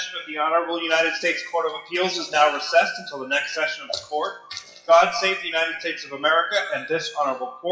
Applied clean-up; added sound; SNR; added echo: classical method WPE with log-MMSE.